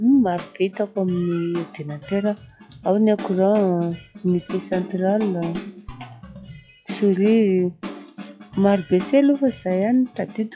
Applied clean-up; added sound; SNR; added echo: classical method log-MMSE.